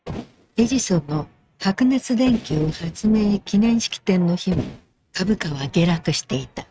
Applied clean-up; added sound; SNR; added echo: neural mask model RNNoise.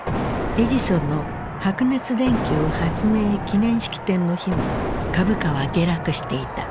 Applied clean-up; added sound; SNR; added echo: none; Explosion; 5 dB; none.